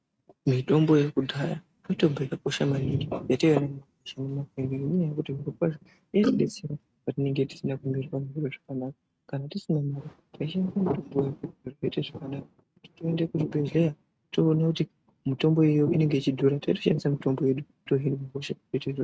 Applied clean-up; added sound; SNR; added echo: neural mask model RNNoise.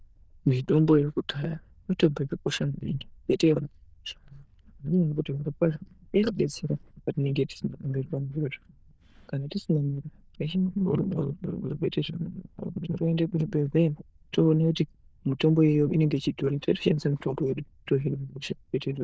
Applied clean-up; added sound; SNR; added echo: neural diffusion model UNIVERSE++.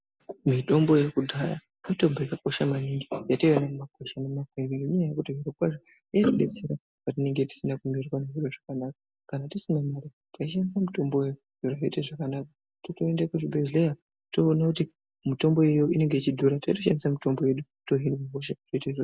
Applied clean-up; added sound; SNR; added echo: none; none; none; none.